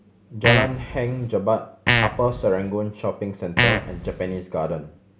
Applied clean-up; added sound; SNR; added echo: none; Fart; -2 dB; none.